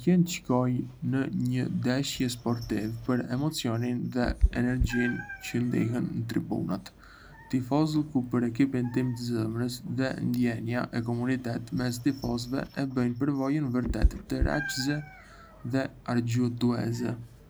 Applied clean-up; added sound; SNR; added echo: none; Meow; 8 dB; none.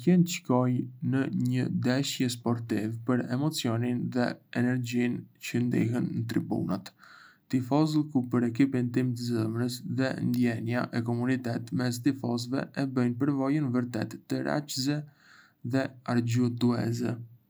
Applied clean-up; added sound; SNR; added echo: none; none; none; none.